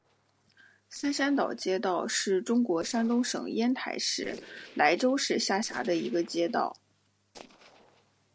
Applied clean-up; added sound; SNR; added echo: neural separator model SepFormer DNS4.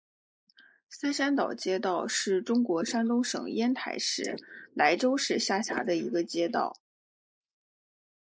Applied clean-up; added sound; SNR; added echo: neural mask model Resemble Enhance denoiser.